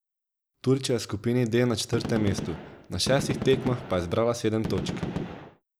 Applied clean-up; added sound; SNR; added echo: none; Gunshot, gunfire; 6 dB; none.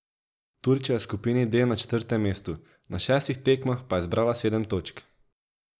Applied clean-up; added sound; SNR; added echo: none; none; none; none.